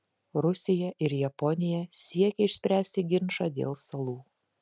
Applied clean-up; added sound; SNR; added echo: none; none; none; none.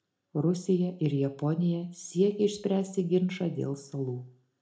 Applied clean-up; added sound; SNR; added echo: none; none; none; reverberation time 0.3 s.